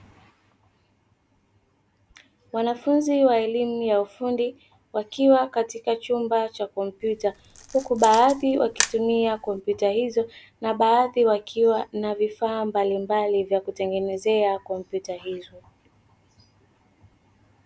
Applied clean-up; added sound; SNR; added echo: none; Camera; 9 dB; none.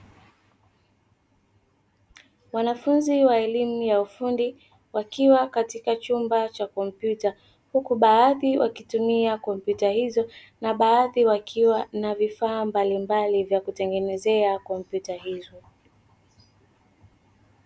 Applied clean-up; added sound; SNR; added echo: none; none; none; none.